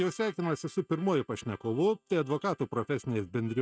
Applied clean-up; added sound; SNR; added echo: neural mask model RNNoise.